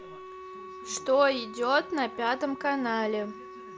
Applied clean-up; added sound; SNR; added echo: none; Wind instrument, woodwind instrument; 14 dB; none.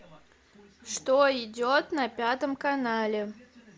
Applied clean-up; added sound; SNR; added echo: none; none; none; none.